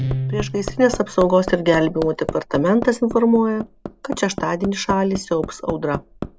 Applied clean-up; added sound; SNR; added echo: none; Guitar + Hammer; 9 dB; none.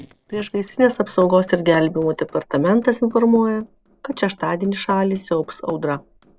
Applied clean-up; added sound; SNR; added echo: neural separator model SepFormer DNS4.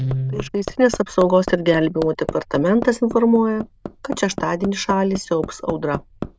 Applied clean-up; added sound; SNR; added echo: neural diffusion model UNIVERSE++.